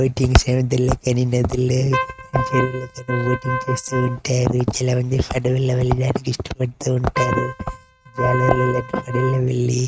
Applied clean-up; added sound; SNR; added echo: neural mask model RNNoise.